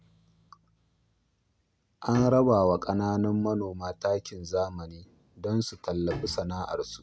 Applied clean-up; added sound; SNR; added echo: none; Bowed string instrument; 18 dB; none.